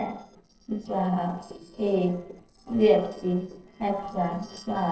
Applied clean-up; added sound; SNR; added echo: neural separator model SepFormer DNS4.